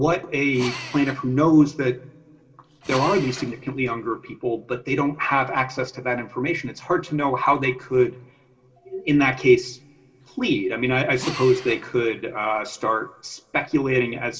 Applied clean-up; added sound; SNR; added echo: none; Drill; 16 dB; reverberation time 0.9 s.